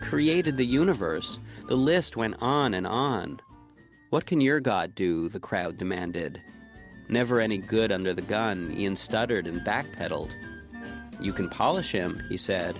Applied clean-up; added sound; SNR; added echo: none; none; none; none.